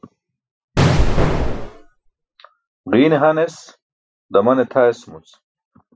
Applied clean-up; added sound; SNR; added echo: classical method Wiener filter.